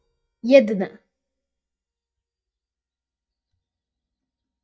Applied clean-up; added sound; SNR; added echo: neural mask model DeepFilterNet 3.